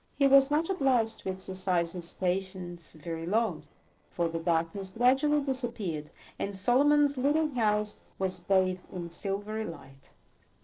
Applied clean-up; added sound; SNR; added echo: neural separator model SepFormer DNS4.